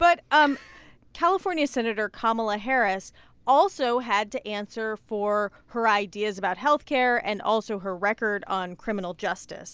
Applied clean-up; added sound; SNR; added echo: none; none; none; none.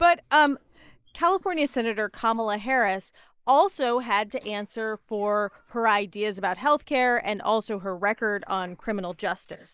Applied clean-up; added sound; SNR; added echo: neural mask model Resemble Enhance denoiser.